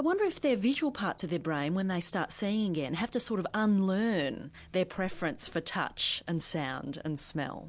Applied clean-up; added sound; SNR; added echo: none; none; none; none.